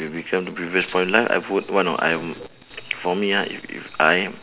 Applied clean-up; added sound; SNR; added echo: none; Tambourine; 18 dB; none.